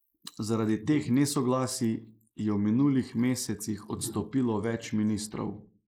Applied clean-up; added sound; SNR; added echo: neural mask model Resemble Enhance denoiser.